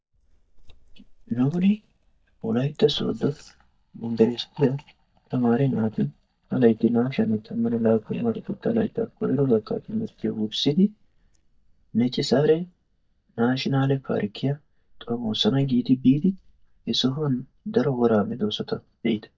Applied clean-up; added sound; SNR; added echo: neural mask model DeepFilterNet 3.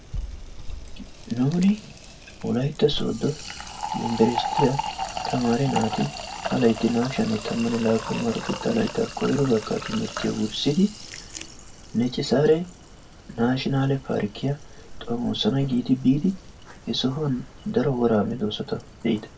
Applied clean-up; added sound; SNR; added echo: none; Fill (with liquid); 10 dB; reverberation time 0.1 s.